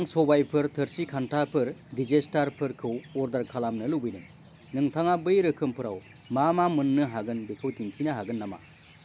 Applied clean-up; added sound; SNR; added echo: none; none; none; none.